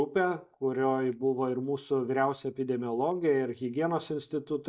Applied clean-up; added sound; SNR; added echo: neural mask model DeepFilterNet 3.